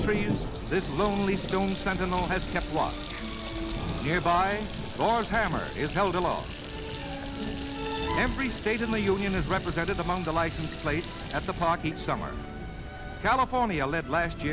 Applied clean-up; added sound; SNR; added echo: none; Water tap, faucet + Thunder; 7 dB; none.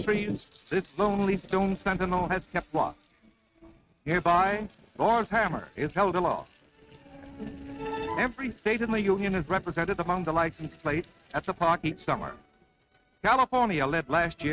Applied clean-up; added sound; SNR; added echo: neural mask model RNNoise.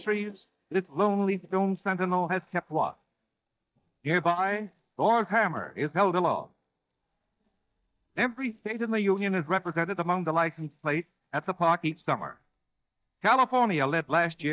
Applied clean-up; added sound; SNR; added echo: neural mask model DeepFilterNet 3.